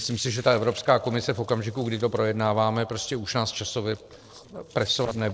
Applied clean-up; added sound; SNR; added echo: neural separator model SepFormer DNS4.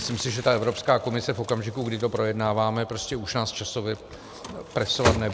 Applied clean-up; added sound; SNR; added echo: none; Crumpling, crinkling; 9 dB; none.